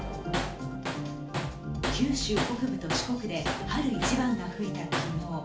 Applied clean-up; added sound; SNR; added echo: none; Tools; 4 dB; reverberation time 0.4 s.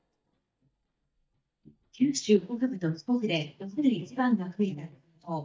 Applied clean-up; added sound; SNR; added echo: neural mask model DeepFilterNet 3.